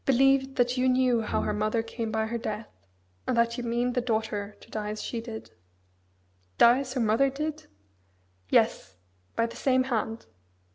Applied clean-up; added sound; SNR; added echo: none; Brass instrument; 9 dB; none.